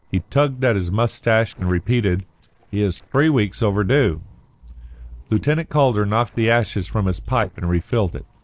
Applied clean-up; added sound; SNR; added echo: neural separator model SepFormer DNS4.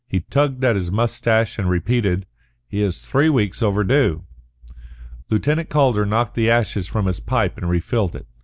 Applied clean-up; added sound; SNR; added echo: none; none; none; none.